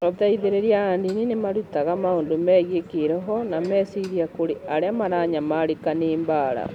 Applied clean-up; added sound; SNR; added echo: none; none; none; none.